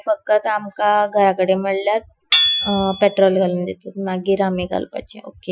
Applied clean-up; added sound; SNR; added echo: classical method Wiener filter.